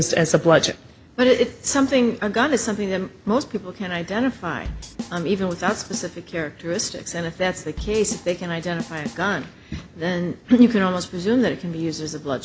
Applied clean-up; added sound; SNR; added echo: none; Drum / Drum kit; 14 dB; none.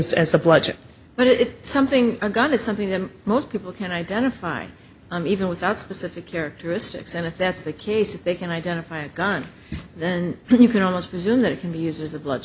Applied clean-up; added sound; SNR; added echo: none; none; none; none.